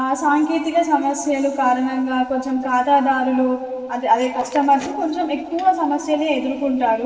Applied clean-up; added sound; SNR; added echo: neural separator model SepFormer DNS4.